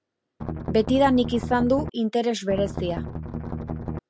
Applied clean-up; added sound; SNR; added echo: none; Strum; 6 dB; none.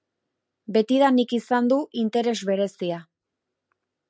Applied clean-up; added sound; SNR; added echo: none; none; none; none.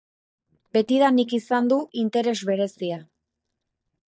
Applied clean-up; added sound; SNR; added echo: neural mask model DeepFilterNet 3.